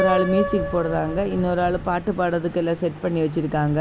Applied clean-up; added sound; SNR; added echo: none; Piano; 7 dB; none.